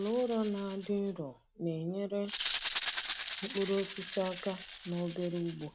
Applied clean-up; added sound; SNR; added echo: none; Rattle (instrument); -4 dB; none.